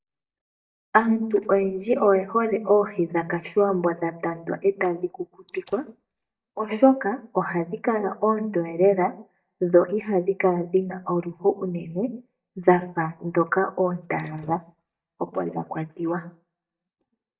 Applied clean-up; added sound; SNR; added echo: neural mask model DeepFilterNet 3.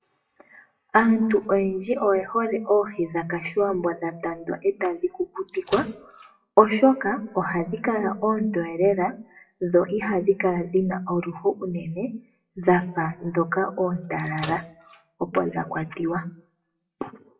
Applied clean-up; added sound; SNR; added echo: classical method WPE with log-MMSE.